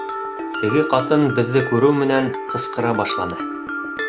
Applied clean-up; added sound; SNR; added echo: none; Mallet percussion; 7 dB; none.